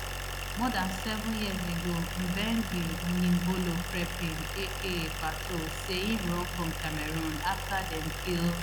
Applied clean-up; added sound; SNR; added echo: none; Idling; 3 dB; none.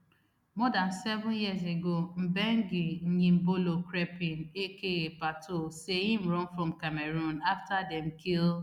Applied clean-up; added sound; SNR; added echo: none; none; none; none.